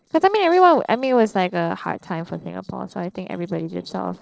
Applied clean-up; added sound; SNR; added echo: neural separator model SepFormer DNS4.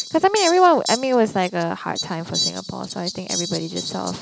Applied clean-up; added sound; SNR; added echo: none; Fowl; 9 dB; none.